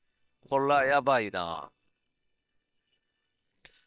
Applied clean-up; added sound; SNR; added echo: neural separator model SepFormer WHAM!.